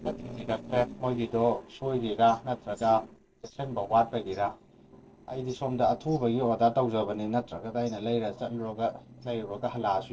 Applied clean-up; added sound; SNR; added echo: neural separator model SepFormer DNS4.